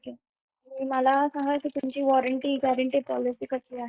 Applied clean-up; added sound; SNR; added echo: neural mask model Resemble Enhance denoiser.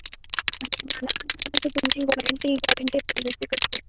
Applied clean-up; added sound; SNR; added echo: neural diffusion model UNIVERSE++.